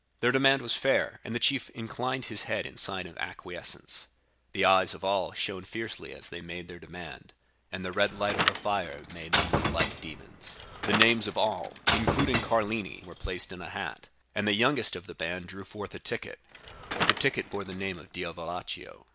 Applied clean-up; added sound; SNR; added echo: none; Shatter / Crushing + Bicycle; 0 dB; none.